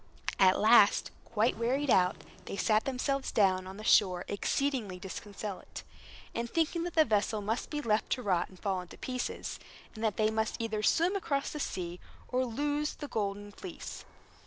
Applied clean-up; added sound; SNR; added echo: none; Printer + Fixed-wing aircraft, airplane; 19 dB; none.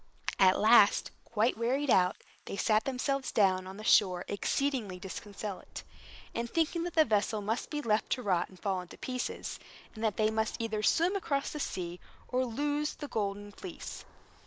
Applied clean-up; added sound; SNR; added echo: neural mask model Resemble Enhance denoiser.